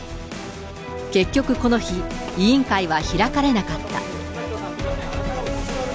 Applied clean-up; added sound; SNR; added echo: none; none; none; none.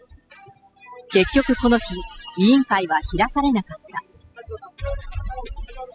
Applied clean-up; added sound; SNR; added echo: classical method spectral subtraction.